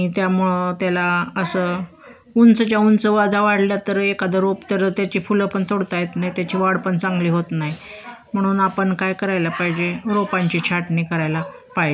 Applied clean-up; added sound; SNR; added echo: none; none; none; none.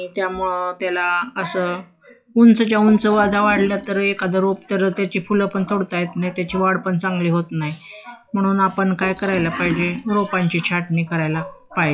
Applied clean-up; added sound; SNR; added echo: classical method log-MMSE.